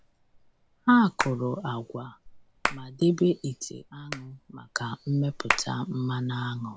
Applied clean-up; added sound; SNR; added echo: none; Hands; 9 dB; none.